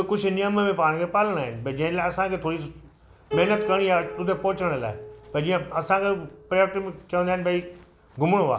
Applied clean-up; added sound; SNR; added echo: none; Piano; 14 dB; none.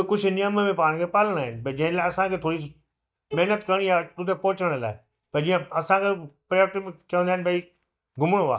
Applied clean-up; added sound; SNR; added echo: neural mask model DeepFilterNet 3.